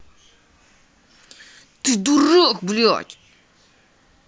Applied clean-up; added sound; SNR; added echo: none; none; none; none.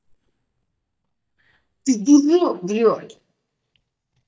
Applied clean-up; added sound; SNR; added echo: neural mask model DeepFilterNet 3.